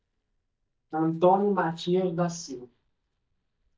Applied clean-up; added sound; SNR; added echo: neural mask model DeepFilterNet 3.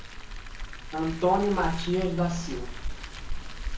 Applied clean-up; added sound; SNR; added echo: none; Car; 4 dB; reverberation time 0.6 s.